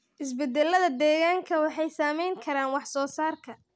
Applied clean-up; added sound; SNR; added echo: none; none; none; none.